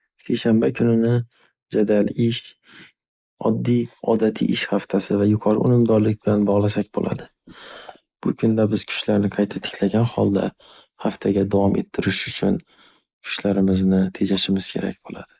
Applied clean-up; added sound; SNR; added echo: neural mask model Resemble Enhance denoiser.